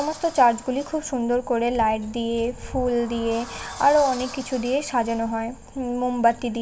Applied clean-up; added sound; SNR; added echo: none; Sliding door; 19 dB; reverberation time 0.4 s.